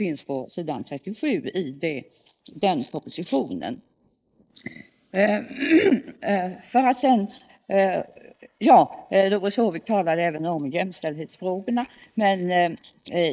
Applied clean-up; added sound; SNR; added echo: neural mask model Resemble Enhance denoiser.